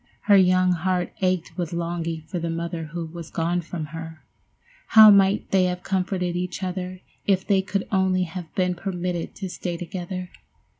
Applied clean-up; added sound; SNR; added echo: none; none; none; none.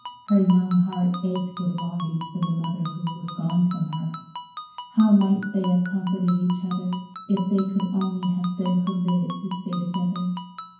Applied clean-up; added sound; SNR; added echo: none; Ringtone; 15 dB; reverberation time 0.9 s.